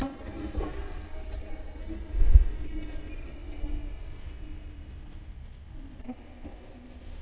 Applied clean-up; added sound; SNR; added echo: neural mask model DeepFilterNet 3.